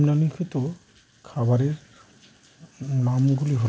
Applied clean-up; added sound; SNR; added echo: none; none; none; none.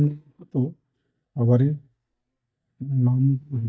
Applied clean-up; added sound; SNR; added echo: neural mask model DeepFilterNet 3.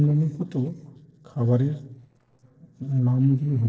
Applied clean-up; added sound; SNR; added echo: neural separator model SepFormer DNS4.